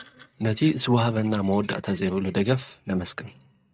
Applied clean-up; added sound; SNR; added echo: neural mask model RNNoise.